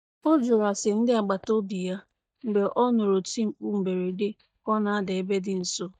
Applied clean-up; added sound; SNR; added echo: neural mask model DeepFilterNet 3.